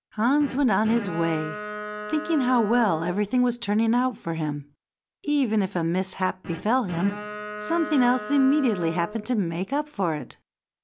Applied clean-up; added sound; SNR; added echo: none; Bowed string instrument; 11 dB; none.